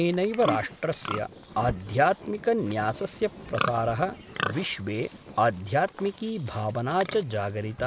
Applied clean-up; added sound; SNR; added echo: none; Livestock, farm animals, working animals; 10 dB; none.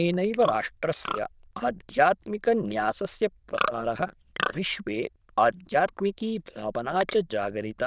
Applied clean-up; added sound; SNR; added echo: neural diffusion model UNIVERSE++.